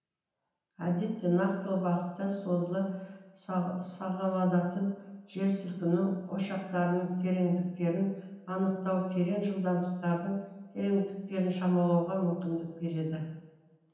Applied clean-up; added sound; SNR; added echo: none; none; none; reverberation time 0.9 s.